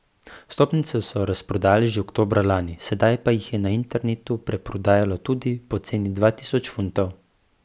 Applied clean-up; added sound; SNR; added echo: none; none; none; none.